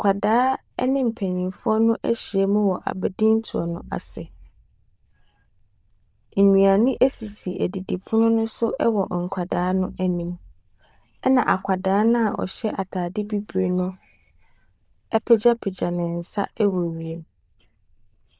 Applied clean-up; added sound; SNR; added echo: neural diffusion model UNIVERSE++.